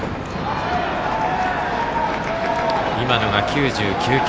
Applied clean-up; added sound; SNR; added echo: none; none; none; none.